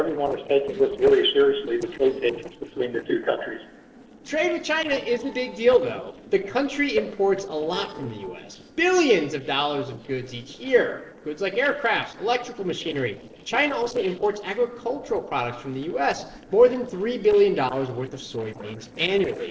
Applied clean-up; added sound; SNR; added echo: neural separator model SepFormer DNS4.